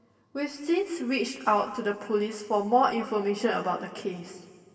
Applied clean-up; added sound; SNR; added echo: none; none; none; reverberation time 2.1 s.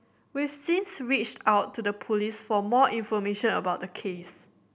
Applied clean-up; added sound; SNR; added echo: none; none; none; none.